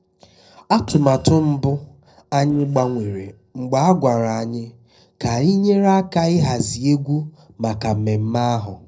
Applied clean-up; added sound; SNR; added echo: neural separator model SepFormer DNS4.